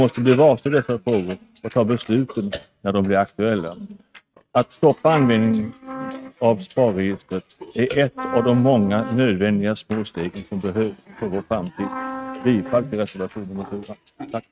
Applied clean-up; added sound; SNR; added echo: neural mask model RNNoise.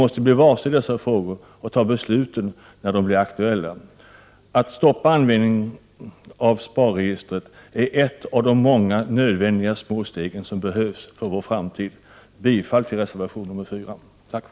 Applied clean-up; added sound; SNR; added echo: none; none; none; none.